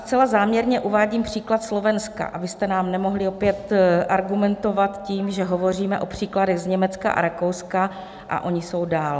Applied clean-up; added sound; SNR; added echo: none; none; none; none.